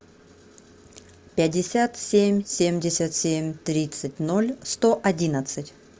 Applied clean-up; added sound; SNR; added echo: none; none; none; none.